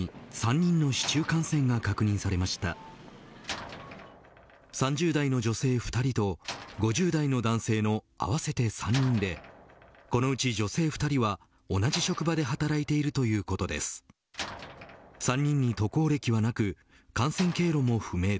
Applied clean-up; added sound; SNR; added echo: none; Slam; 19 dB; none.